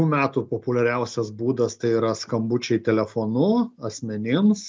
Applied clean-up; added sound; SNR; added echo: none; none; none; none.